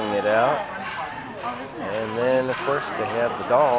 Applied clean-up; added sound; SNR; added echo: none; none; none; none.